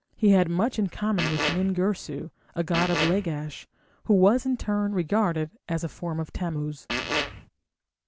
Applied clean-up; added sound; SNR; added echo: none; Fart; 3 dB; none.